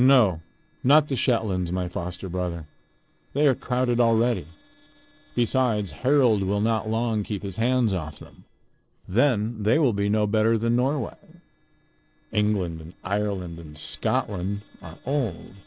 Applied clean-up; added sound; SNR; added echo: neural separator model SepFormer DNS4.